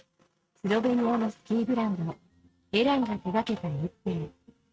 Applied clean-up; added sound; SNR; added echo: neural mask model RNNoise.